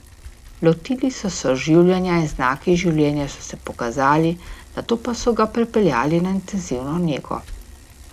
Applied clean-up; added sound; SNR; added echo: none; Bicycle; 19 dB; none.